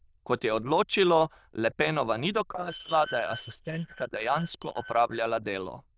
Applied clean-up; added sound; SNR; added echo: neural diffusion model UNIVERSE++.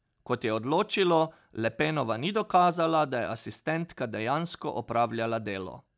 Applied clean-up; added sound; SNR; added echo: none; none; none; none.